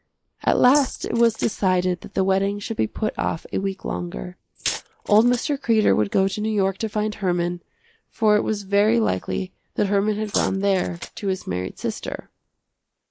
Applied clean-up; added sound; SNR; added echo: neural mask model Resemble Enhance denoiser.